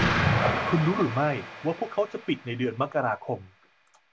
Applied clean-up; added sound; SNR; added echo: none; Explosion; 1 dB; none.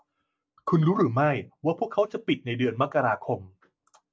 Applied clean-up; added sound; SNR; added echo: none; none; none; none.